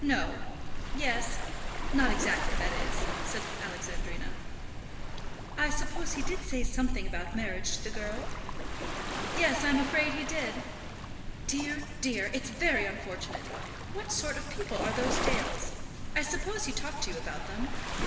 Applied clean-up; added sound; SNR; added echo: none; Waves, surf; -1 dB; reverberation time 2.1 s.